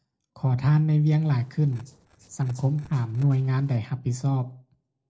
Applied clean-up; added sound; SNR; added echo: neural separator model SepFormer DNS4.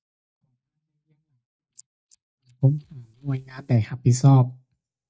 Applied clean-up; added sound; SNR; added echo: neural mask model DeepFilterNet 3.